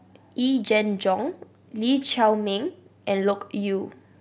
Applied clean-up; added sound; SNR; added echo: none; none; none; none.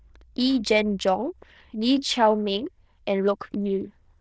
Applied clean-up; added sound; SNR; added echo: neural diffusion model UNIVERSE++.